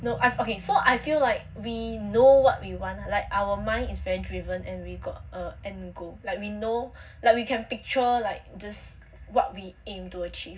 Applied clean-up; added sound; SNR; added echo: none; none; none; reverberation time 0.4 s.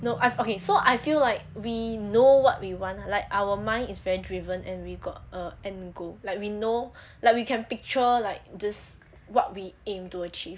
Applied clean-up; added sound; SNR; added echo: none; none; none; none.